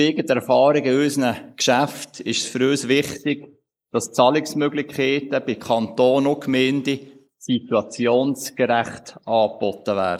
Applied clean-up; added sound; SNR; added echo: neural mask model Resemble Enhance denoiser.